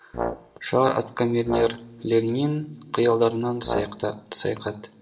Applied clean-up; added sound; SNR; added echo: none; Brass instrument; 9 dB; reverberation time 0.6 s.